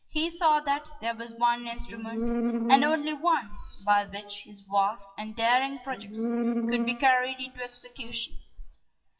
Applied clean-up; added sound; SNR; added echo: classical method WPE with log-MMSE.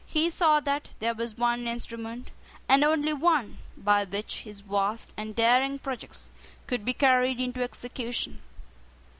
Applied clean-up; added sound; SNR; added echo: none; none; none; none.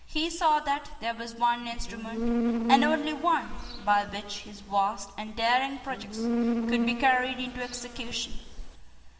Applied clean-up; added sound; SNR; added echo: none; Insect; 3 dB; reverberation time 1.6 s.